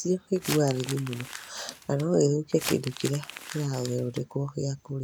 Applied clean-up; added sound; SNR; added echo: none; Crumpling, crinkling; 12 dB; none.